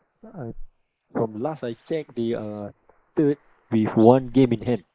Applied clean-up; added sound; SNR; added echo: neural mask model Resemble Enhance denoiser.